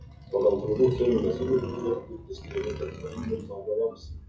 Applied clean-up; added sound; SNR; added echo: classical method WPE with log-MMSE.